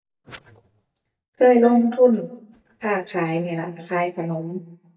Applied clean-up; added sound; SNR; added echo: neural mask model DeepFilterNet 3.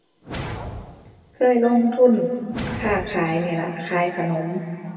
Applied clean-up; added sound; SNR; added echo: none; Whoosh, swoosh, swish; 14 dB; reverberation time 2.1 s.